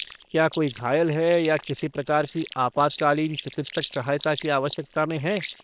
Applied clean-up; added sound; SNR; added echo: neural separator model SepFormer WHAM!.